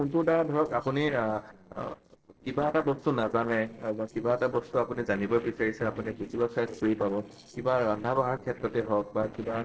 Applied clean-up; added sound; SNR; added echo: neural separator model SepFormer DNS4.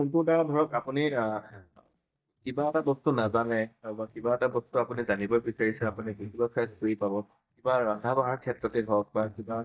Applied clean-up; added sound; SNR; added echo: neural mask model DeepFilterNet 3.